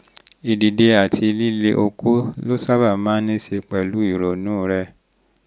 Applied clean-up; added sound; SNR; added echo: none; none; none; none.